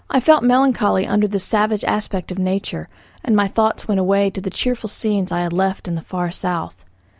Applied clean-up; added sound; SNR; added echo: none; none; none; none.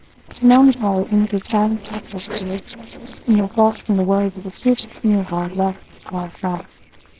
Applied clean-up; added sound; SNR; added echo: neural separator model SepFormer WHAMR!.